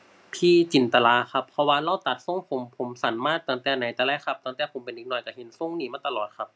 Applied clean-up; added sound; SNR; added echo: none; none; none; none.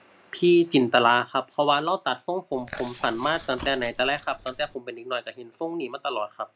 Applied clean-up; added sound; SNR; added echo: none; Chewing, mastication; 17 dB; none.